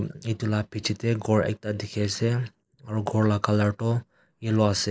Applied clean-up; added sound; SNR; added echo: neural mask model Resemble Enhance denoiser.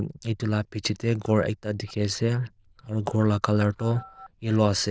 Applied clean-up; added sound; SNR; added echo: neural diffusion model UNIVERSE++.